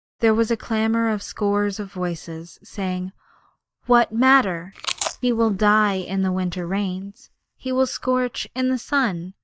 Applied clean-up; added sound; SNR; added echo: neural mask model DeepFilterNet 3.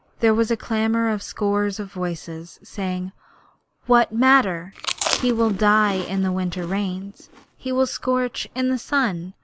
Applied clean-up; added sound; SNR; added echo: none; Chewing, mastication; 9 dB; none.